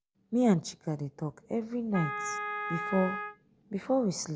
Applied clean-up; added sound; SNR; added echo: none; Wind instrument, woodwind instrument; 6 dB; none.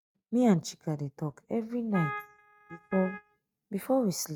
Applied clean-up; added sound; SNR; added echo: neural mask model RNNoise.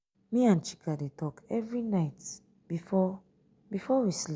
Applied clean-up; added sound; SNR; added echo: none; none; none; none.